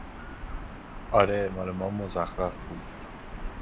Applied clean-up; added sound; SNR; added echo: none; Gull, seagull / Ocean; 8 dB; none.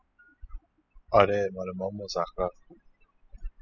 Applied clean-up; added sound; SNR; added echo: classical method spectral subtraction.